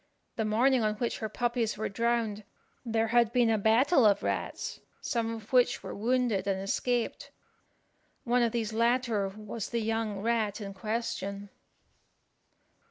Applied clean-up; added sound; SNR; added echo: none; none; none; none.